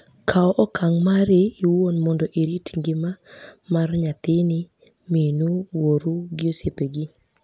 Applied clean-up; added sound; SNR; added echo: none; none; none; none.